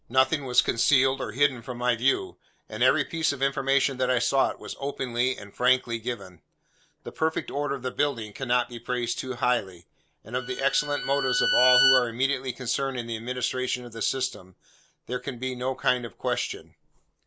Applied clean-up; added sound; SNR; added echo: none; Bowed string instrument; 0 dB; none.